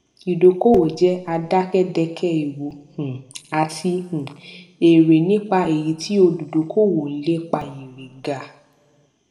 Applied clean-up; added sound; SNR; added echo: none; none; none; reverberation time 1.2 s.